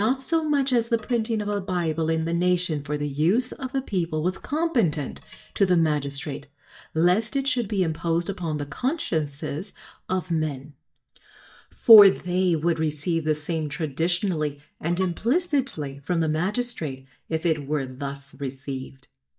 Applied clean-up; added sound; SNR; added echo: neural mask model DeepFilterNet 3.